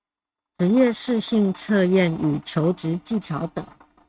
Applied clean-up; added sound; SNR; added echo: neural mask model RNNoise.